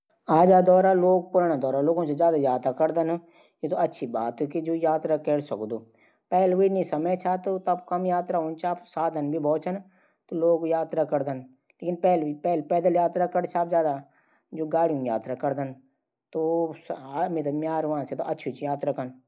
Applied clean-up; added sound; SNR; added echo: none; none; none; none.